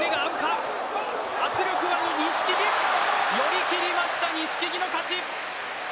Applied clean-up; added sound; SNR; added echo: none; none; none; none.